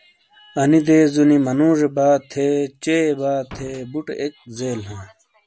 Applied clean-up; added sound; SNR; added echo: none; Slam; 18 dB; none.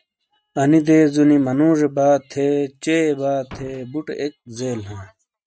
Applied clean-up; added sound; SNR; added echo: neural mask model RNNoise.